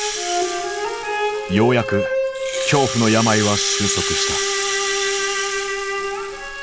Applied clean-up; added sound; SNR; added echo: none; Rattle (instrument); 6 dB; none.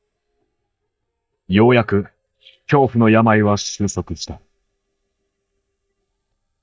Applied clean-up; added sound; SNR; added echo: neural mask model DeepFilterNet 3.